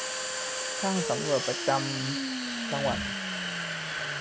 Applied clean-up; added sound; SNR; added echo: none; Domestic sounds, home sounds; -1 dB; none.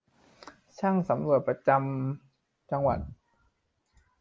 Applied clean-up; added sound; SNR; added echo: none; none; none; none.